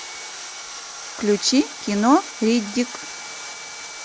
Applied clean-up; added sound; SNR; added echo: none; Sawing; 11 dB; none.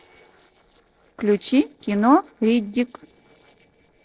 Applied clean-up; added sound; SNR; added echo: neural separator model SepFormer DNS4.